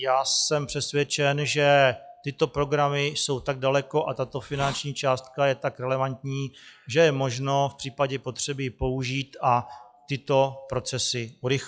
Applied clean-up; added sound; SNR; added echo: classical method log-MMSE.